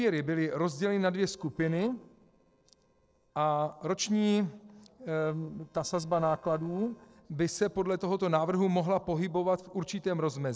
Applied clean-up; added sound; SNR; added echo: neural separator model SepFormer DNS4.